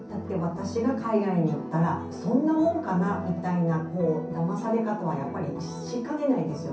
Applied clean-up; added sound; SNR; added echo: none; Dog; 18 dB; reverberation time 0.6 s.